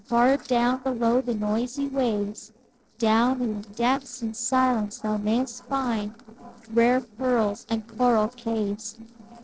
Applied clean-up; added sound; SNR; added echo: neural separator model SepFormer DNS4.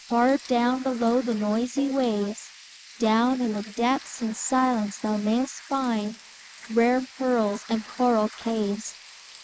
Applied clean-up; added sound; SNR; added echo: neural mask model Resemble Enhance denoiser.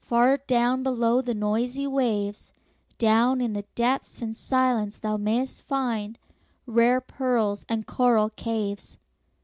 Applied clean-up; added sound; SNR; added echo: none; none; none; none.